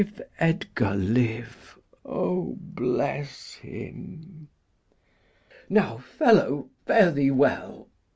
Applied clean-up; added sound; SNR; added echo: none; none; none; none.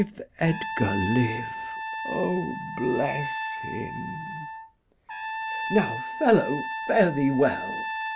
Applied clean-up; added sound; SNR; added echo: none; Trumpet; 6 dB; none.